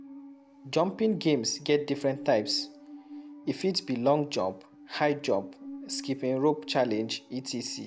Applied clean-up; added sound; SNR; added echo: none; Musical instrument; 16 dB; none.